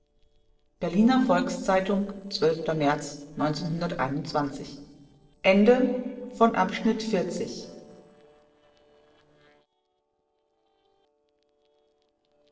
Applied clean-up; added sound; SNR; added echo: neural separator model SepFormer DNS4.